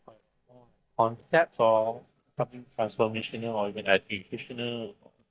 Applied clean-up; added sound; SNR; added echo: neural mask model DeepFilterNet 3.